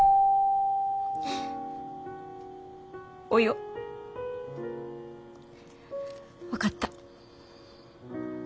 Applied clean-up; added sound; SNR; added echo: none; Keyboard (musical); -4 dB; none.